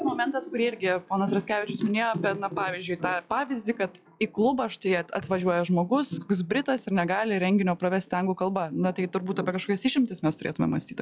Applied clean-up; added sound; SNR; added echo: classical method log-MMSE.